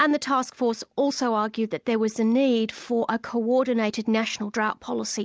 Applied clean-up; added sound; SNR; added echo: none; none; none; none.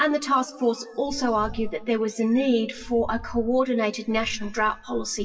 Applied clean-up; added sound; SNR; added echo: classical method WPE with log-MMSE.